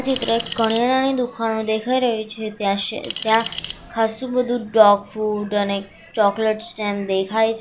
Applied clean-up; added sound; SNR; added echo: none; Alarm; 3 dB; none.